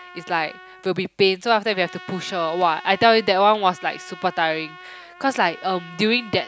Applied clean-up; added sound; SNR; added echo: none; Trumpet; 20 dB; none.